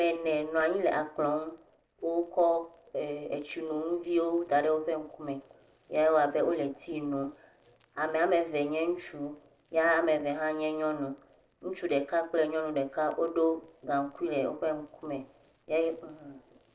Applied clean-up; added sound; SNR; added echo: neural separator model SepFormer DNS4.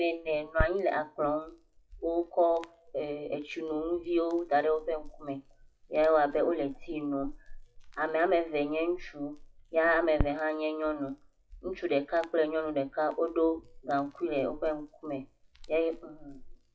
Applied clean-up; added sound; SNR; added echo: classical method WPE with log-MMSE.